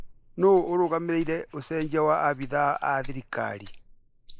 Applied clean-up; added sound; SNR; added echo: neural mask model Resemble Enhance denoiser.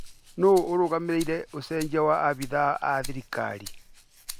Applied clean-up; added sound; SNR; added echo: none; Rattle (instrument); 15 dB; none.